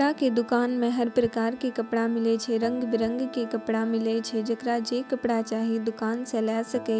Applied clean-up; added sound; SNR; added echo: none; Organ + Acoustic guitar; 17 dB; none.